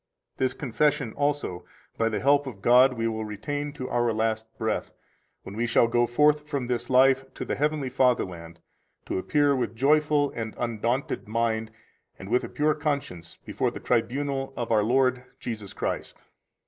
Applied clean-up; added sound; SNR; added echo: none; none; none; none.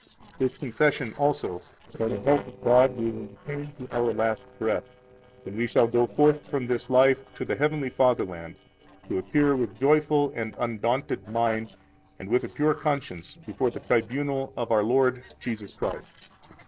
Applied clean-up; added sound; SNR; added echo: neural separator model SepFormer DNS4.